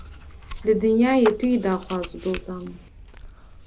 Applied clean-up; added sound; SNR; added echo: none; Clapping + Chewing, mastication; 14 dB; none.